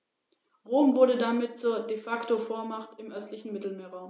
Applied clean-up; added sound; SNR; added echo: none; none; none; none.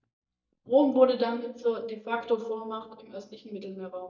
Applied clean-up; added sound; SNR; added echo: neural mask model DeepFilterNet 3.